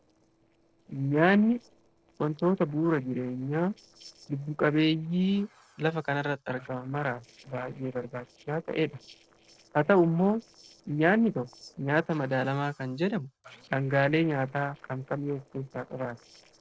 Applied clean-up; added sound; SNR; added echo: neural separator model SepFormer DNS4.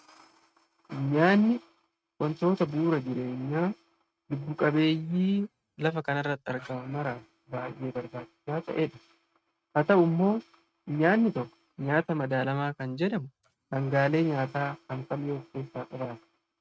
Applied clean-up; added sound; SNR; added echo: neural mask model RNNoise.